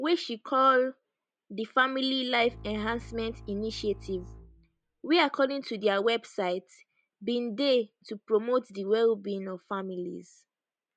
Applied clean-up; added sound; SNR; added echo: none; Bowed string instrument; 17 dB; none.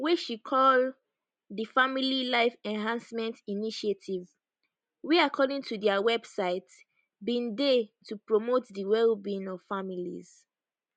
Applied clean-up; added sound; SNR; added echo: none; none; none; none.